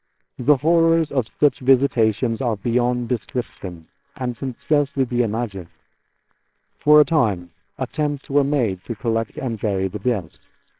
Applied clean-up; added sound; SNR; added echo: neural separator model SepFormer WHAMR!.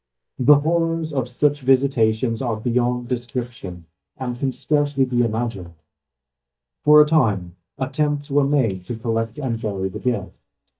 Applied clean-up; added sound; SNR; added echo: neural mask model DeepFilterNet 3.